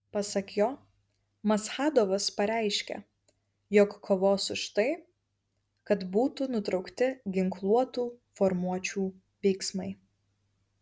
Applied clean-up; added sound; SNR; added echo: none; none; none; none.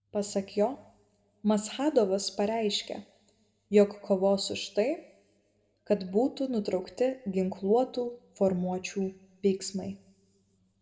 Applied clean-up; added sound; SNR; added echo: none; none; none; reverberation time 0.6 s.